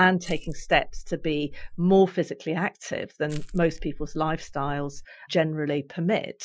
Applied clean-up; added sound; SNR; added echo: classical method Wiener filter.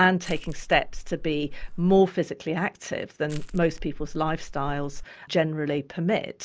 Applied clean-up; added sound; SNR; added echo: none; Crushing; 7 dB; none.